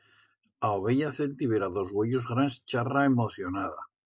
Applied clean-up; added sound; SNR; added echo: none; none; none; none.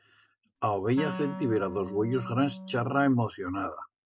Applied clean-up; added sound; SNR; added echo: none; Wind instrument, woodwind instrument; 11 dB; none.